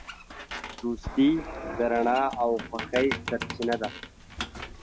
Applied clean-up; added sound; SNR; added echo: none; Squeak; 10 dB; none.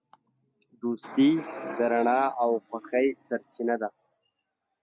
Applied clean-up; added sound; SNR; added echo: none; none; none; none.